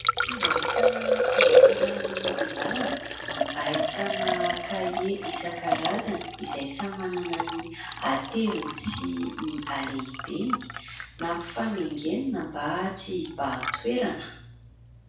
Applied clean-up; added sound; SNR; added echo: none; Liquid; -2 dB; reverberation time 0.6 s.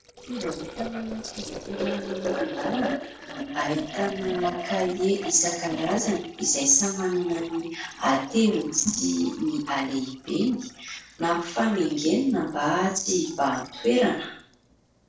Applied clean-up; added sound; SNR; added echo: neural separator model SepFormer DNS4.